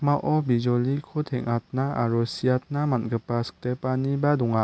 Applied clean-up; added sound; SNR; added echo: none; none; none; none.